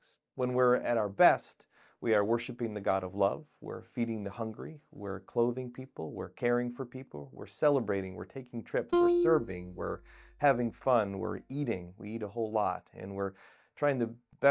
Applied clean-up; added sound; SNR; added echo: neural mask model DeepFilterNet 3.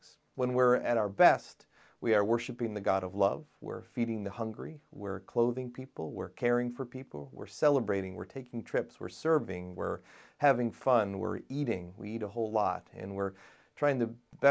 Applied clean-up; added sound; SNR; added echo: none; none; none; none.